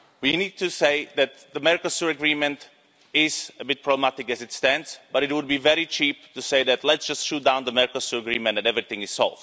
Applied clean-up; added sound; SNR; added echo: none; none; none; none.